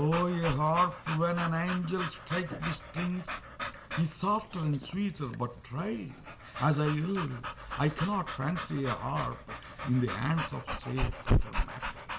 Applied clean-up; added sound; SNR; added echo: none; Dog / Breathing; 5 dB; reverberation time 0.4 s.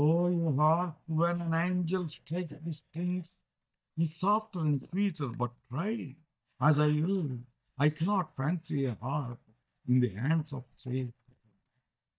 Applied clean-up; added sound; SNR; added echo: neural mask model DeepFilterNet 3.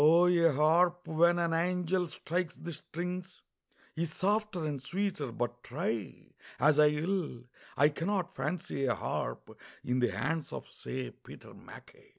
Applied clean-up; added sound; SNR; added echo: none; none; none; none.